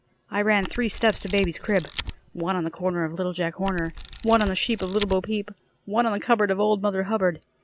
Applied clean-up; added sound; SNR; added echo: none; Camera; 9 dB; none.